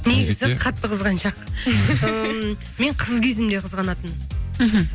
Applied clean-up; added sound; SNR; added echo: none; none; none; none.